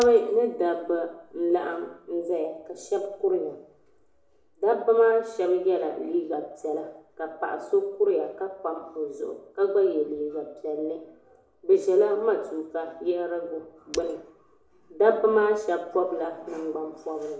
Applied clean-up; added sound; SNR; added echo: none; Shatter; 15 dB; reverberation time 0.6 s.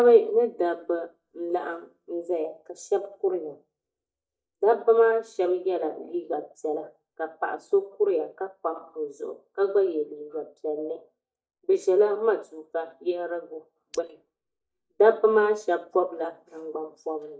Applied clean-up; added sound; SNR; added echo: neural mask model DeepFilterNet 3.